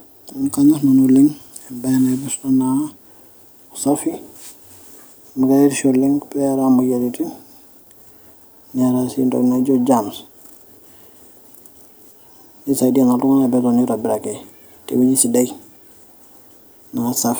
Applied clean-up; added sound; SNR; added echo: none; none; none; none.